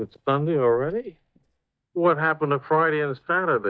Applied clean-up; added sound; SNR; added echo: neural mask model DeepFilterNet 3.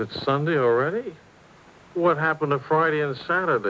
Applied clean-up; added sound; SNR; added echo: none; none; none; none.